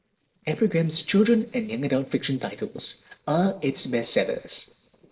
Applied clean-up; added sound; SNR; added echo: neural separator model SepFormer DNS4.